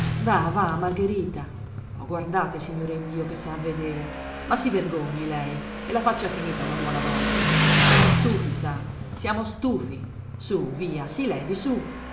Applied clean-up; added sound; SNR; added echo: none; Motorcycle; -1 dB; reverberation time 1.6 s.